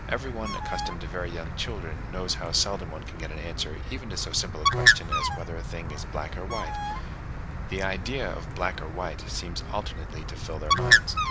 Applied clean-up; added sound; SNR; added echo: none; Bird; -5 dB; none.